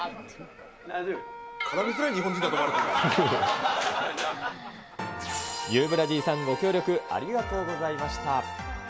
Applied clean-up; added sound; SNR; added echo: none; Wind instrument, woodwind instrument; 16 dB; none.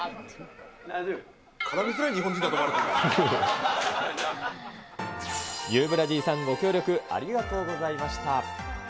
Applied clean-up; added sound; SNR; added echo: none; none; none; none.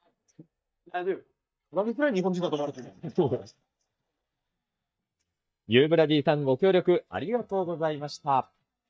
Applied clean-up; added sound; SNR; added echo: neural mask model DeepFilterNet 3.